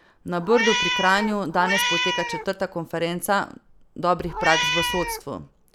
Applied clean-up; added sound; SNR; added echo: none; Meow; 0 dB; none.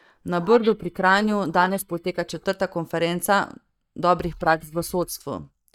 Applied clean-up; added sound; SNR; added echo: neural mask model DeepFilterNet 3.